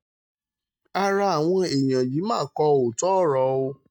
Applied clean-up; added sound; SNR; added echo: neural mask model DeepFilterNet 3.